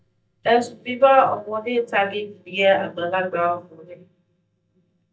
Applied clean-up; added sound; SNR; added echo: neural mask model DeepFilterNet 3.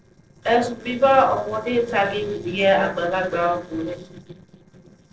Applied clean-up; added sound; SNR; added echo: neural separator model SepFormer DNS4.